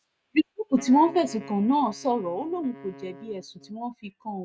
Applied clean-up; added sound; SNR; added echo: neural mask model RNNoise.